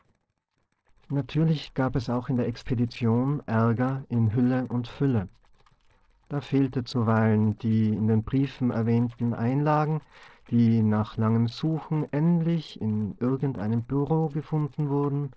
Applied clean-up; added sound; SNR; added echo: neural separator model SepFormer DNS4.